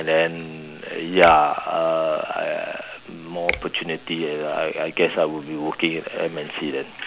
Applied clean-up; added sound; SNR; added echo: none; Finger snapping; 11 dB; none.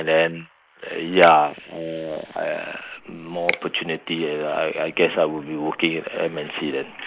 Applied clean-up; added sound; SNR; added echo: neural mask model Resemble Enhance denoiser.